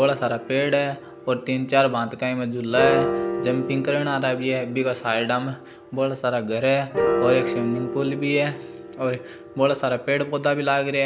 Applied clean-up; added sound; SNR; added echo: none; Piano; 6 dB; none.